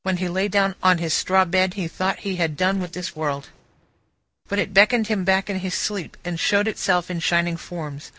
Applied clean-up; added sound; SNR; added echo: neural separator model SepFormer DNS4.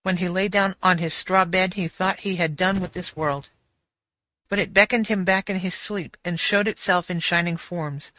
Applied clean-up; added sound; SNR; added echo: neural mask model RNNoise.